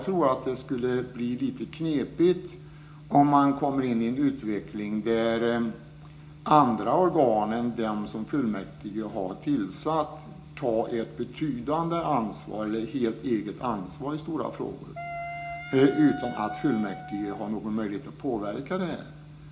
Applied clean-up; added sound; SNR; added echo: none; Wind instrument, woodwind instrument; 11 dB; reverberation time 0.4 s.